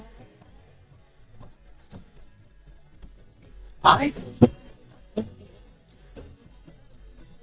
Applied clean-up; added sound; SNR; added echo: neural mask model DeepFilterNet 3.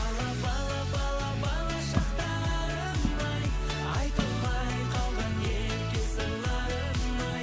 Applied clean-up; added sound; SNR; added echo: none; Walk, footsteps; 13 dB; none.